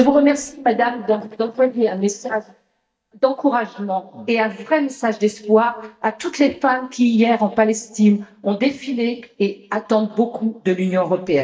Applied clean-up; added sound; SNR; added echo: neural mask model DeepFilterNet 3.